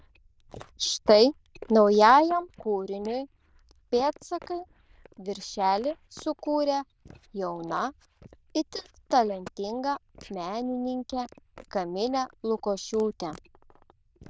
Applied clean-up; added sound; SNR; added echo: neural diffusion model UNIVERSE++.